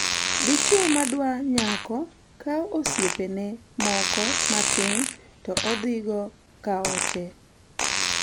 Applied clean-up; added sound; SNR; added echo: none; Fart; 0 dB; none.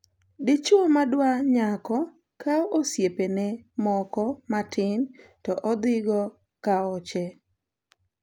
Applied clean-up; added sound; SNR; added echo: none; none; none; none.